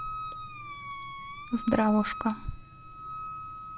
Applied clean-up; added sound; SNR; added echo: none; Wind instrument, woodwind instrument; 8 dB; none.